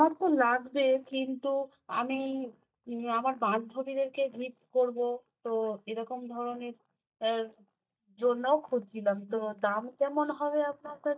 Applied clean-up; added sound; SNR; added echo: neural mask model DeepFilterNet 3.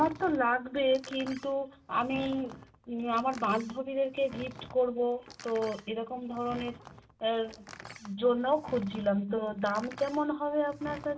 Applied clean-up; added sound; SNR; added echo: none; Door; 18 dB; reverberation time 0.2 s.